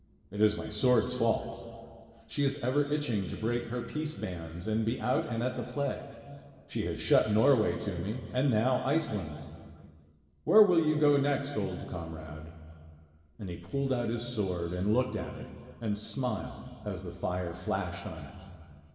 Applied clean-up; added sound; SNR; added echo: none; none; none; reverberation time 2.3 s.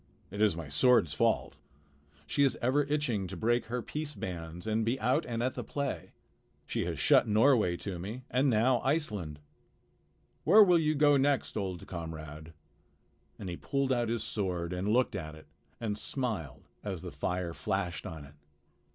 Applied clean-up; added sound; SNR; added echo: none; none; none; none.